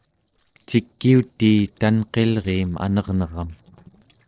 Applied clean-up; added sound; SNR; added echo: neural separator model SepFormer DNS4.